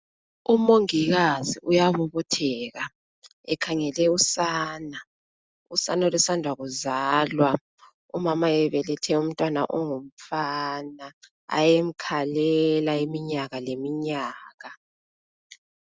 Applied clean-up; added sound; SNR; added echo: none; none; none; none.